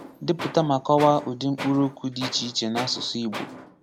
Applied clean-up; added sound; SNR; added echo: none; Tools; 13 dB; none.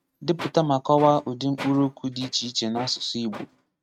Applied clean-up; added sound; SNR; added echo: neural mask model RNNoise.